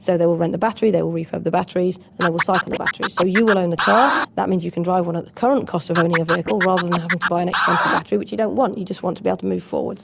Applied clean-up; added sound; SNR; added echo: none; Scratching (performance technique); 2 dB; none.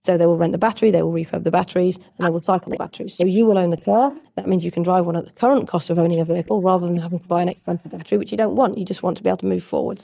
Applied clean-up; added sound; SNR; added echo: neural mask model DeepFilterNet 3.